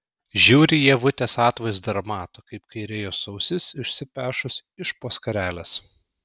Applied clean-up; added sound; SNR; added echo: none; none; none; none.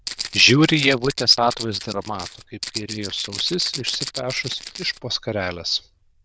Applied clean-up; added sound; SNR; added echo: neural diffusion model UNIVERSE++.